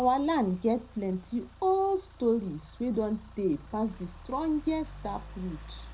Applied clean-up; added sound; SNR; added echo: none; Idling / Engine starting / Accelerating, revving, vroom / Car; 17 dB; reverberation time 0.4 s.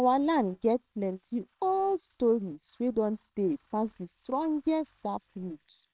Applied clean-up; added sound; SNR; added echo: neural separator model SepFormer WHAMR!.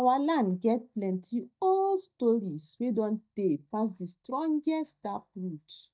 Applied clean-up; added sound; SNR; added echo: neural mask model DeepFilterNet 3.